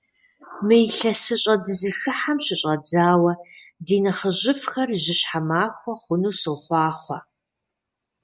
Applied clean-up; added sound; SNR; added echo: none; none; none; none.